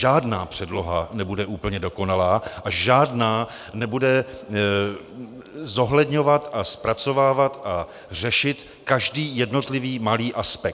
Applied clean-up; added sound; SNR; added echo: none; none; none; none.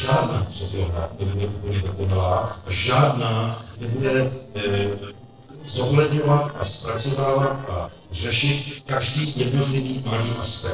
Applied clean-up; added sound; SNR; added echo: neural separator model SepFormer DNS4.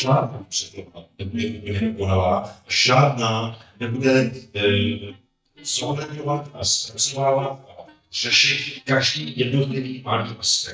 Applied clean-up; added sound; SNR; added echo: neural mask model DeepFilterNet 3.